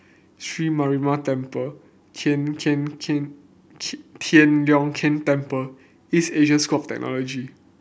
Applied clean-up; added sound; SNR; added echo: none; none; none; none.